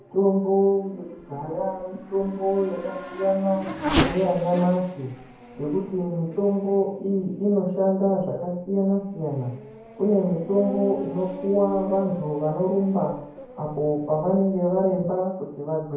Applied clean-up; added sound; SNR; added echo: none; Race car, auto racing / Accelerating, revving, vroom; 11 dB; reverberation time 0.9 s.